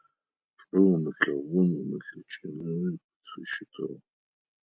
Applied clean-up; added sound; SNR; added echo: none; none; none; none.